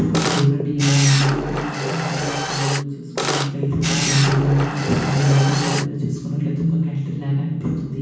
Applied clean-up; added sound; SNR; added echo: none; Camera; 4 dB; reverberation time 1.2 s.